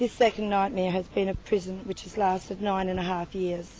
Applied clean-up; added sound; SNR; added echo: none; none; none; none.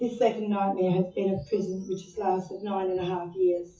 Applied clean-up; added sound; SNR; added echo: classical method WPE with log-MMSE.